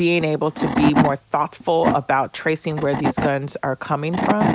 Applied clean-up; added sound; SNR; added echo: none; Wood / Tools; 3 dB; none.